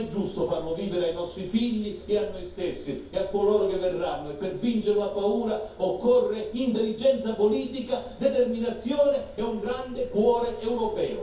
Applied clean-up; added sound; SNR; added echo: none; Motor vehicle (road); 20 dB; reverberation time 0.6 s.